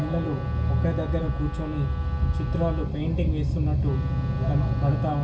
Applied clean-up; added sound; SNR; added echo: none; Wind instrument, woodwind instrument; 17 dB; reverberation time 0.1 s.